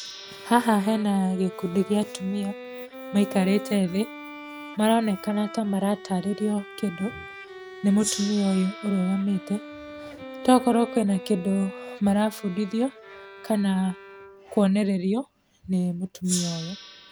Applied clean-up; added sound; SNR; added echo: none; Gong + Bowed string instrument; 14 dB; none.